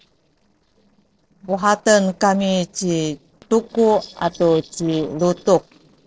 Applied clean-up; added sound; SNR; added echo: neural separator model SepFormer DNS4.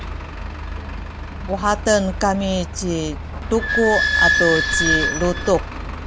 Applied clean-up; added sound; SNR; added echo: none; Squeak / Idling; 1 dB; none.